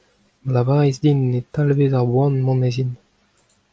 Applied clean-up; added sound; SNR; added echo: none; none; none; none.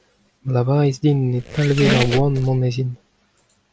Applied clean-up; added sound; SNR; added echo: none; Squeak; 5 dB; none.